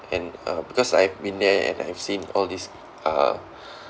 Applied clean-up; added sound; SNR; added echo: none; none; none; none.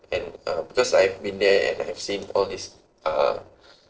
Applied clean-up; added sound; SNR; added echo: neural separator model SepFormer DNS4.